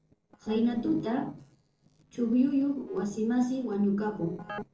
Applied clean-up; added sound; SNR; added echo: neural separator model SepFormer DNS4.